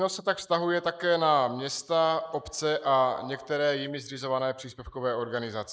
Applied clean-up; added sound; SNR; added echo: neural mask model Resemble Enhance denoiser.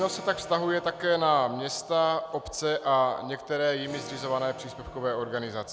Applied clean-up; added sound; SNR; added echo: none; Electric guitar / Acoustic guitar; 18 dB; none.